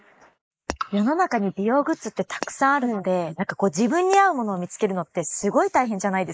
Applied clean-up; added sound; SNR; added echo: neural mask model Resemble Enhance denoiser.